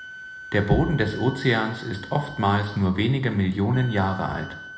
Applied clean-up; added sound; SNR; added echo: none; Wind instrument, woodwind instrument; 17 dB; reverberation time 0.9 s.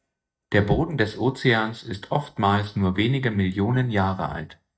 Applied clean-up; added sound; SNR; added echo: neural mask model DeepFilterNet 3.